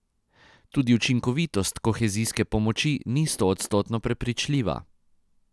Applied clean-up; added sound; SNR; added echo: none; none; none; none.